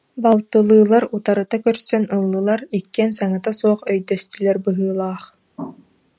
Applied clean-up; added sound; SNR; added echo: none; none; none; none.